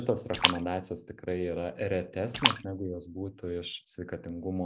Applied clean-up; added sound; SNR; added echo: none; Splash, splatter; 1 dB; none.